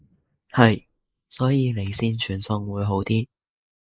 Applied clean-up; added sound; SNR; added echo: neural mask model Resemble Enhance denoiser.